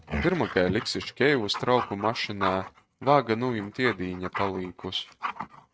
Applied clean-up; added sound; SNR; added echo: neural mask model RNNoise.